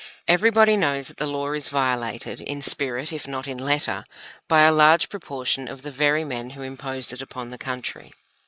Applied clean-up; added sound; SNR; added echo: neural mask model Resemble Enhance denoiser.